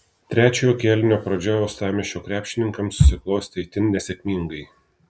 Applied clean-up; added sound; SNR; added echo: none; none; none; none.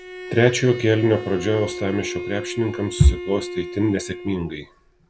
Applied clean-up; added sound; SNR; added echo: none; Bowed string instrument; 11 dB; none.